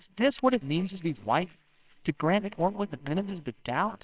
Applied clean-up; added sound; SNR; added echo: neural separator model SepFormer WHAMR!.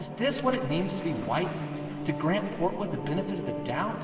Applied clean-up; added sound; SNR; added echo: none; Toilet flush / Water; 19 dB; reverberation time 2.9 s.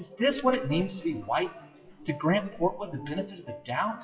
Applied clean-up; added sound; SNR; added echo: classical method WPE with log-MMSE.